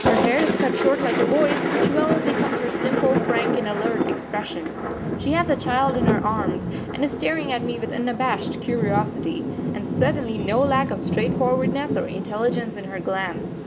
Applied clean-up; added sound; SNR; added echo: none; Thunder; 0 dB; none.